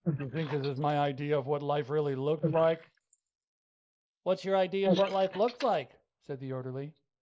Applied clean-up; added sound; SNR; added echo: neural mask model Resemble Enhance denoiser.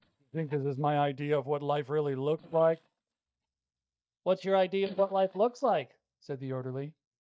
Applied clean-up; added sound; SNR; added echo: neural mask model DeepFilterNet 3.